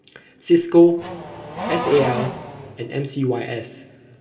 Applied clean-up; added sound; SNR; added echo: none; Race car, auto racing / Accelerating, revving, vroom; 9 dB; reverberation time 2.4 s.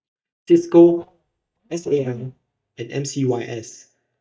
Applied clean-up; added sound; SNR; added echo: neural mask model DeepFilterNet 3.